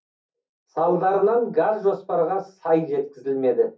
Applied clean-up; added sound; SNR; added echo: none; none; none; reverberation time 0.3 s.